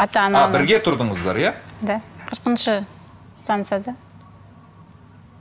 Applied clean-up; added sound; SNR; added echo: none; none; none; none.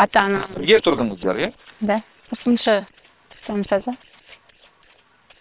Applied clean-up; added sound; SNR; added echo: neural separator model SepFormer WHAM!.